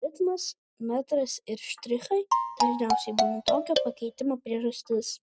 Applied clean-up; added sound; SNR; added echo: neural mask model RNNoise.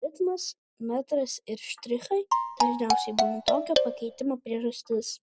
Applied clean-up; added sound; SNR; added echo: none; Marimba, xylophone; -4 dB; none.